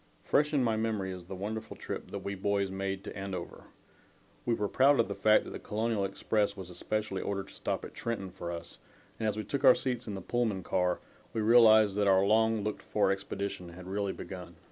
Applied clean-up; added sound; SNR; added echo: none; none; none; none.